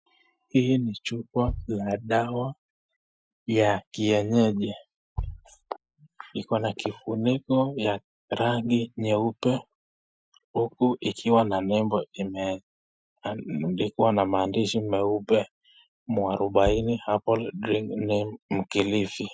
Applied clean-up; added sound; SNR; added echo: classical method Wiener filter.